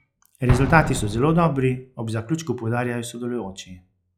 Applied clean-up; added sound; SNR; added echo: classical method log-MMSE.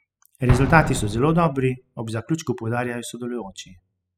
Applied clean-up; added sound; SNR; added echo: classical method spectral subtraction.